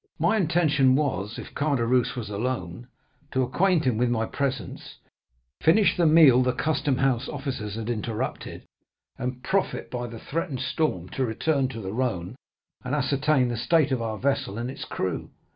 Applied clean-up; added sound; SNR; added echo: none; none; none; none.